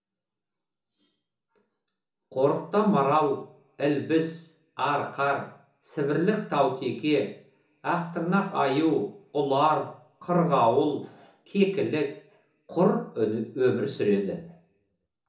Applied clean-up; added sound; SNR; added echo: none; none; none; reverberation time 0.8 s.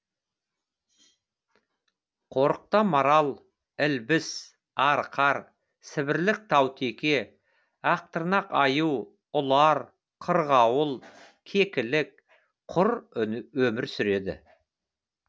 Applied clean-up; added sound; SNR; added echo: none; none; none; none.